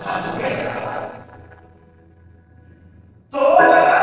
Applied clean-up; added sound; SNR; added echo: neural separator model SepFormer DNS4.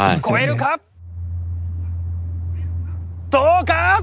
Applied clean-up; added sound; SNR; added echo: none; none; none; none.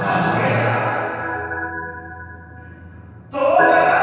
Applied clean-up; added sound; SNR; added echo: none; Organ; 5 dB; reverberation time 2.2 s.